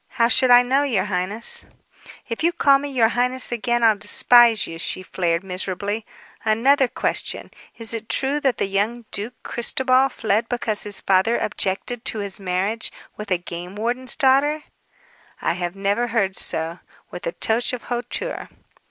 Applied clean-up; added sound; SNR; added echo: none; none; none; none.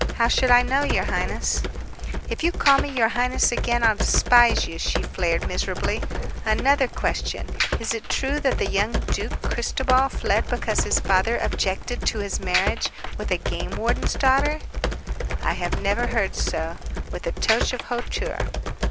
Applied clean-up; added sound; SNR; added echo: none; Computer keyboard; 1 dB; none.